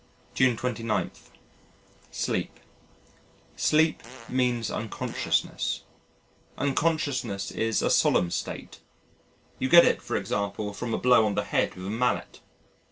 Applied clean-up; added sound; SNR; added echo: none; Fart; 18 dB; none.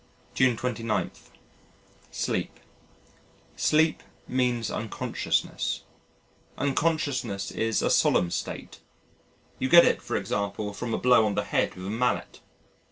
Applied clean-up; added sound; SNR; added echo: none; none; none; none.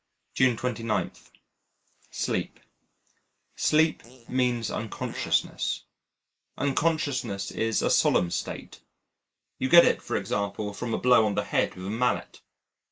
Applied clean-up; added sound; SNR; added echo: neural mask model Resemble Enhance denoiser.